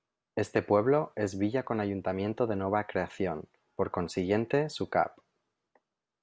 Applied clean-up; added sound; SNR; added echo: none; none; none; none.